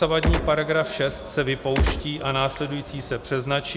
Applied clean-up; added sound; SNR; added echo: none; Gunshot, gunfire; -2 dB; none.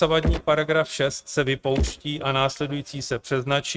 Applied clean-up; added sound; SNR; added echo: neural mask model RNNoise.